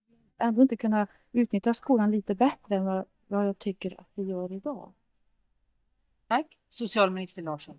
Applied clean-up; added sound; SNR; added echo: neural mask model DeepFilterNet 3.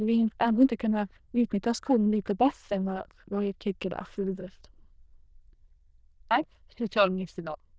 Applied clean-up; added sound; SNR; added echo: neural diffusion model UNIVERSE++.